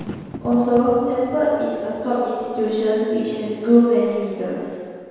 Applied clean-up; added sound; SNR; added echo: none; Fireworks; 19 dB; reverberation time 1.9 s.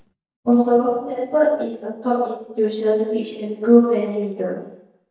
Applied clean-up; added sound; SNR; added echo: neural mask model DeepFilterNet 3.